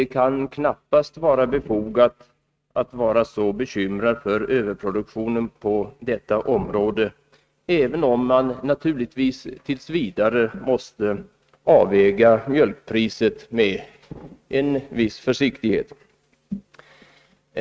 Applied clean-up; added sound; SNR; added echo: neural mask model RNNoise.